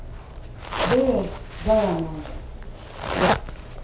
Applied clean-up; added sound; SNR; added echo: none; Zipper (clothing); 1 dB; reverberation time 0.6 s.